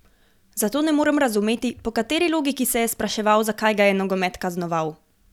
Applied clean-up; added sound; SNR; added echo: none; none; none; none.